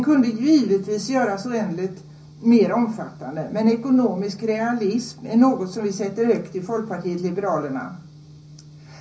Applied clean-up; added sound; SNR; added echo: none; none; none; reverberation time 0.5 s.